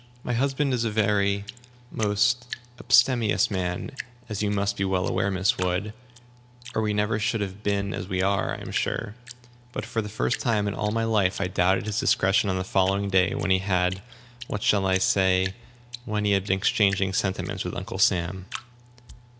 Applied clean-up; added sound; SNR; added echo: none; Drip; 18 dB; none.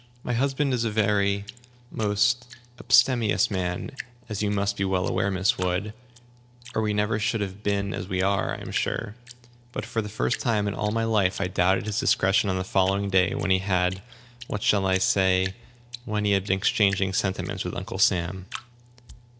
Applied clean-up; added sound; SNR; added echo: neural separator model SepFormer DNS4.